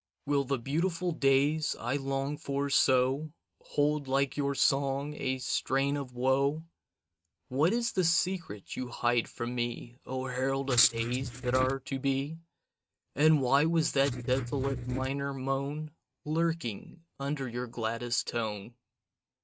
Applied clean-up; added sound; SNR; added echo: neural mask model RNNoise.